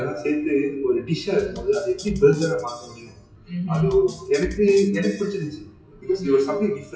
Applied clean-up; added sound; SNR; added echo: classical method WPE with log-MMSE.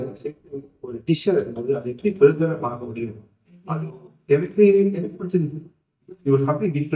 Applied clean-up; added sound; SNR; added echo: neural mask model DeepFilterNet 3.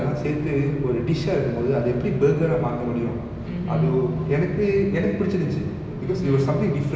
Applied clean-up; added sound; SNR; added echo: none; none; none; none.